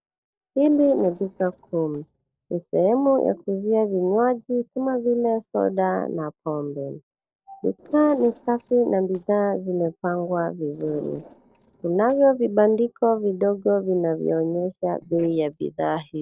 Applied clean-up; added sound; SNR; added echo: neural separator model SepFormer DNS4.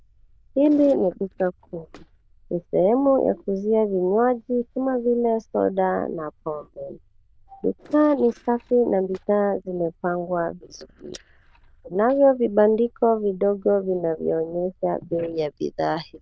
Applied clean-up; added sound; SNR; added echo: neural diffusion model UNIVERSE++.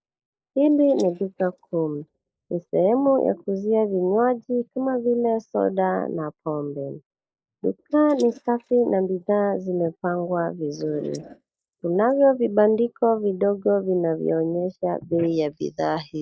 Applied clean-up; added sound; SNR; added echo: neural mask model Resemble Enhance denoiser.